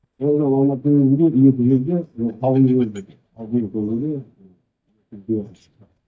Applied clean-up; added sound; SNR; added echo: neural mask model DeepFilterNet 3.